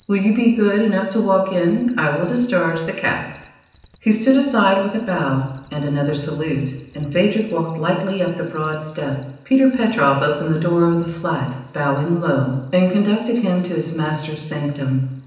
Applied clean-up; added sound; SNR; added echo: none; Cricket; 17 dB; reverberation time 0.8 s.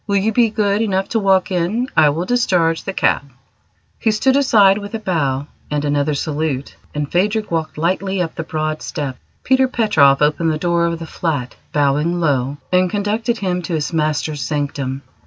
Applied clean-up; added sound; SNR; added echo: none; none; none; none.